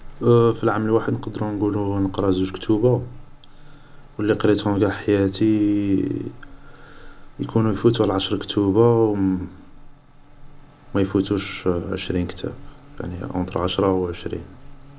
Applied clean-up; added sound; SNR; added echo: none; Buzz; 19 dB; none.